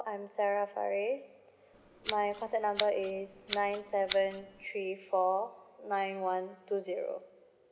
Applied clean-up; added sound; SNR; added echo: none; Scissors; 2 dB; none.